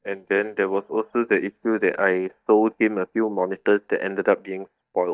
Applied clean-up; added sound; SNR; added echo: neural mask model DeepFilterNet 3.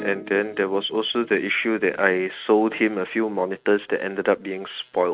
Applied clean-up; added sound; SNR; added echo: neural mask model RNNoise.